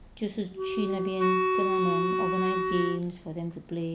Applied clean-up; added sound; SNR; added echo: none; Wind instrument, woodwind instrument; -4 dB; none.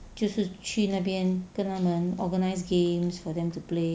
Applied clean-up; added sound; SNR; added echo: none; none; none; none.